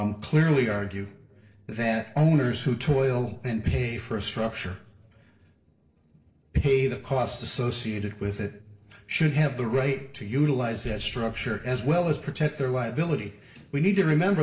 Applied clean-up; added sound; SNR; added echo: neural separator model SepFormer DNS4.